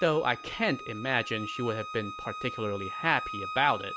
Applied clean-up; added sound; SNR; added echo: none; Bowed string instrument; 9 dB; none.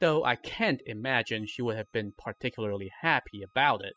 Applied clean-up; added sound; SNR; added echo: classical method spectral subtraction.